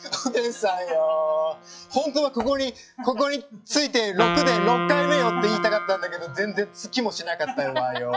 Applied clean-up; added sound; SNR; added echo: classical method log-MMSE.